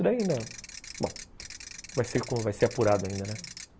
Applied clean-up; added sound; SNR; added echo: none; Ratchet, pawl / Percussion; 14 dB; none.